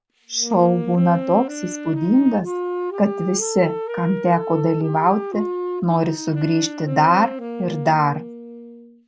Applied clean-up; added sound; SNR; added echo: none; Wind instrument, woodwind instrument; 8 dB; none.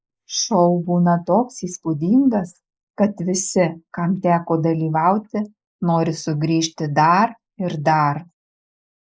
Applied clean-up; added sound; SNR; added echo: neural mask model Resemble Enhance denoiser.